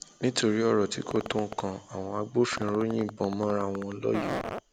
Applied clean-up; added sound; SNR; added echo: none; Fart; 12 dB; none.